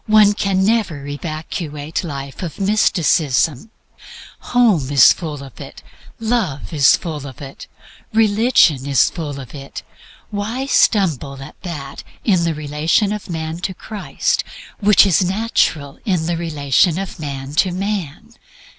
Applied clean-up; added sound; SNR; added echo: none; none; none; none.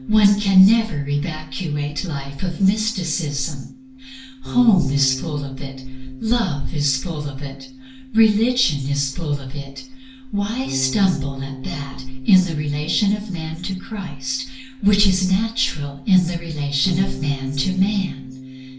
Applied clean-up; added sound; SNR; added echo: none; Bass guitar; 15 dB; reverberation time 0.4 s.